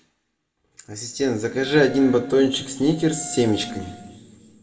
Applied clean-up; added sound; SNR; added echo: none; Wind instrument, woodwind instrument; 20 dB; reverberation time 1.5 s.